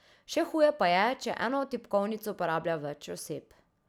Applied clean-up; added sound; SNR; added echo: none; none; none; none.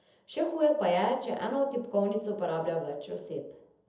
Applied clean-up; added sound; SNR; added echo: none; none; none; reverberation time 0.7 s.